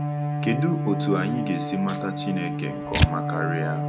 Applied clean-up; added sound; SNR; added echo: none; Bowed string instrument + Tearing; -2 dB; none.